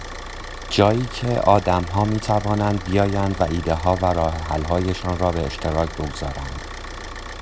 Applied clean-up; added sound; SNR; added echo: none; Idling / Car; 11 dB; none.